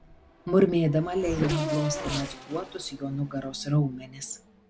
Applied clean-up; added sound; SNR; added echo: none; Race car, auto racing / Accelerating, revving, vroom; 9 dB; none.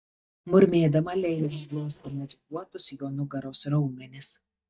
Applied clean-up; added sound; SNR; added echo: neural mask model DeepFilterNet 3.